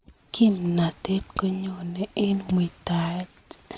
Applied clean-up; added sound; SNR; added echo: none; none; none; none.